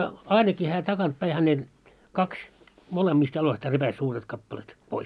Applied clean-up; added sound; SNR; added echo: none; none; none; none.